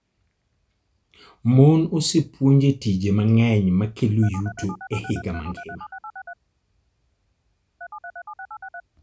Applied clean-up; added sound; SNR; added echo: none; Telephone; 15 dB; none.